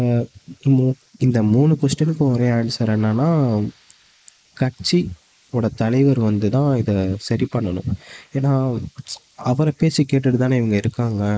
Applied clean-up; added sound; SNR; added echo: neural mask model Resemble Enhance denoiser.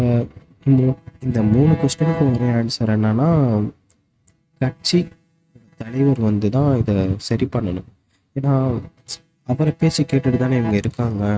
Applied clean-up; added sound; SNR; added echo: neural mask model RNNoise.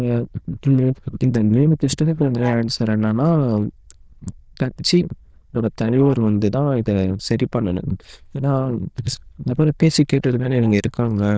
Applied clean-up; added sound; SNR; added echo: neural diffusion model UNIVERSE++.